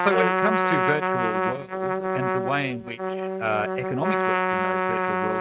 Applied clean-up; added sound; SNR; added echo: neural mask model RNNoise.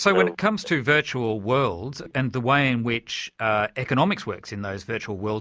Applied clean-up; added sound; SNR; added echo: none; none; none; none.